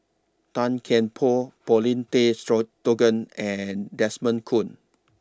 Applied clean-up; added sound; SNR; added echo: none; none; none; none.